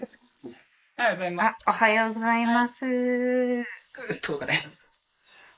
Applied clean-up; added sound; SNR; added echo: neural mask model Resemble Enhance denoiser.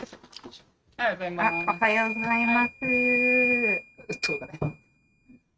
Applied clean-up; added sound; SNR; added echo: neural mask model RNNoise.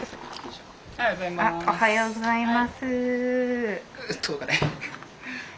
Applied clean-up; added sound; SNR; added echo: none; none; none; none.